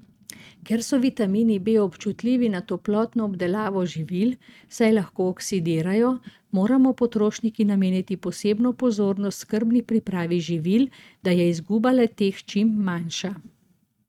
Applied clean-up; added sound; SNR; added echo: neural mask model RNNoise.